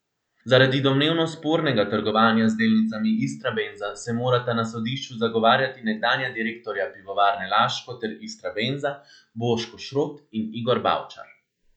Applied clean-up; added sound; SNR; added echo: none; none; none; none.